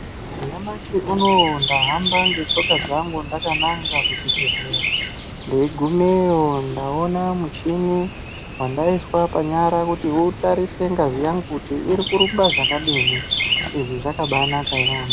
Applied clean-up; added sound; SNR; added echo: none; Chirp, tweet; 3 dB; none.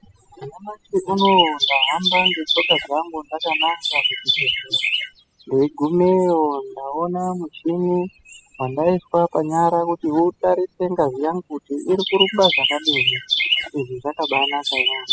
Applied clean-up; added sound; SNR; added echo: classical method spectral subtraction.